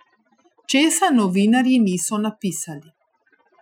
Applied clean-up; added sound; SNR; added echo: classical method Wiener filter.